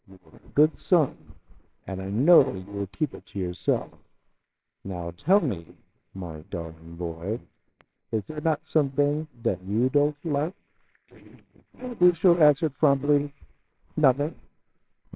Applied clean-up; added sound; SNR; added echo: neural separator model SepFormer WHAMR!.